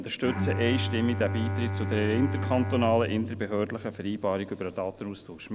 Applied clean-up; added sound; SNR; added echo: none; Bowed string instrument; 4 dB; none.